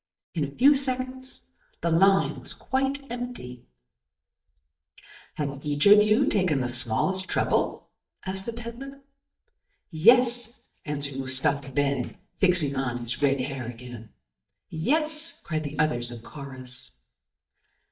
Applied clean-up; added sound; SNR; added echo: neural mask model DeepFilterNet 3.